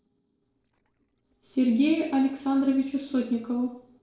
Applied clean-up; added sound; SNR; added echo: neural separator model SepFormer DNS4.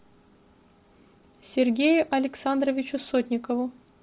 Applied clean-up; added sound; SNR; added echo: none; none; none; none.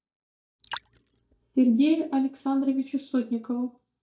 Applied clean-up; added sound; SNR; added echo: neural mask model DeepFilterNet 3.